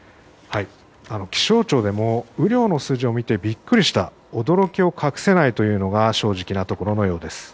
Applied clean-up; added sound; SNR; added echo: none; none; none; none.